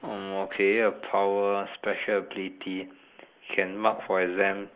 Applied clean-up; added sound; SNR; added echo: neural mask model Resemble Enhance denoiser.